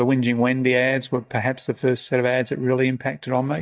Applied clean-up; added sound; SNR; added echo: neural mask model DeepFilterNet 3.